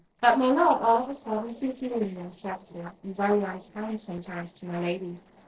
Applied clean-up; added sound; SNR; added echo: neural separator model SepFormer DNS4.